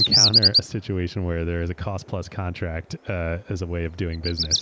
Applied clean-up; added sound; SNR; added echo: none; Bird vocalization, bird call, bird song; -2 dB; none.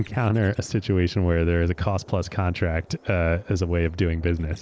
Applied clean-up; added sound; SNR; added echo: neural separator model SepFormer DNS4.